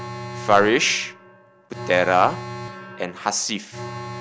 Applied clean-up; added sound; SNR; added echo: none; Alarm; 12 dB; none.